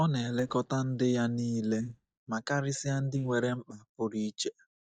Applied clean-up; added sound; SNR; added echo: neural mask model DeepFilterNet 3.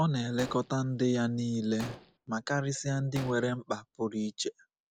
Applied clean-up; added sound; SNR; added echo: none; Explosion; 16 dB; none.